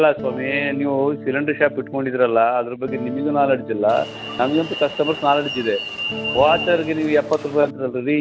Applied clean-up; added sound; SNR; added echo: none; Electric guitar / Strum + Alarm; 10 dB; none.